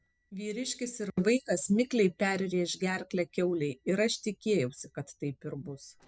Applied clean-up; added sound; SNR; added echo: neural separator model SepFormer DNS4.